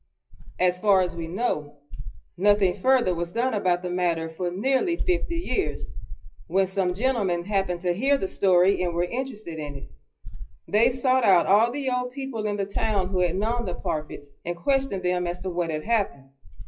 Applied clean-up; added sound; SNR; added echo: classical method WPE with log-MMSE.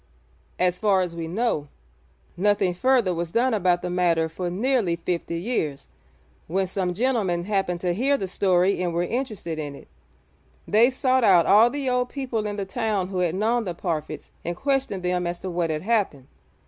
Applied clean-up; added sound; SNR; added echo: none; none; none; none.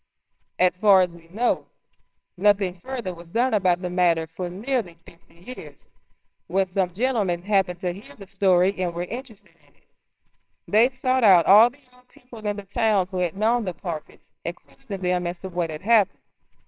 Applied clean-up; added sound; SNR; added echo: neural separator model SepFormer WHAMR!.